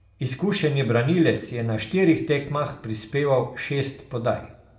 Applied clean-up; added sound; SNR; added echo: none; none; none; reverberation time 0.9 s.